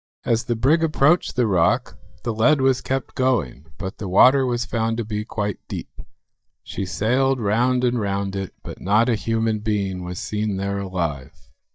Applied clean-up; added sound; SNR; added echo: neural mask model DeepFilterNet 3.